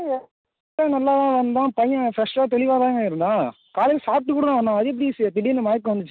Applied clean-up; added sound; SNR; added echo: none; none; none; none.